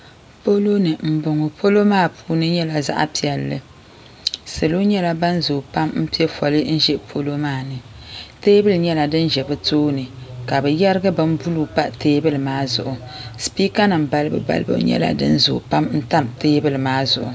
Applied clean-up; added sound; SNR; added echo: none; none; none; none.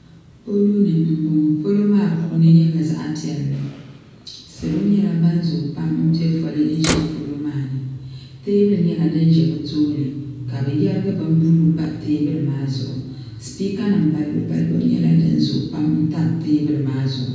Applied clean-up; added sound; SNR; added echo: none; Motor vehicle (road); 20 dB; reverberation time 1.1 s.